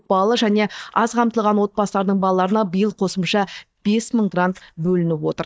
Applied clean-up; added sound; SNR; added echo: neural mask model DeepFilterNet 3.